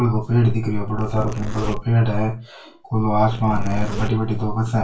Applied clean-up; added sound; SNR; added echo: none; Zipper (clothing); 12 dB; reverberation time 0.2 s.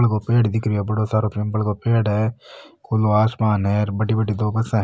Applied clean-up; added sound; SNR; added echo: none; none; none; none.